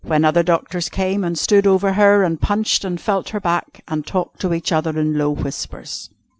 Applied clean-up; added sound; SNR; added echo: none; none; none; none.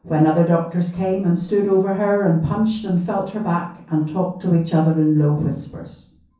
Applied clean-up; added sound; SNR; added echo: none; none; none; reverberation time 0.6 s.